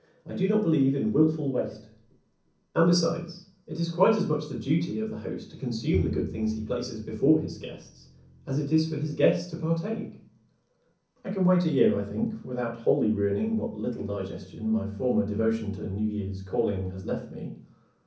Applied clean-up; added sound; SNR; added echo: none; Bowed string instrument; 12 dB; reverberation time 0.6 s.